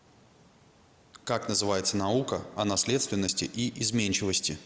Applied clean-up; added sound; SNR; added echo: none; none; none; none.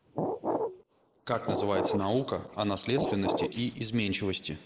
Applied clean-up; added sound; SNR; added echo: neural mask model Resemble Enhance denoiser.